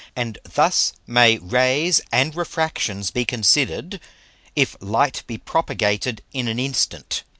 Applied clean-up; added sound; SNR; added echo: none; none; none; none.